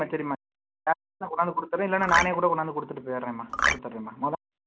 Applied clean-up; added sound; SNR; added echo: none; Marimba, xylophone; -4 dB; none.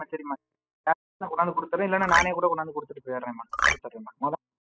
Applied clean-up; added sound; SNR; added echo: classical method spectral subtraction.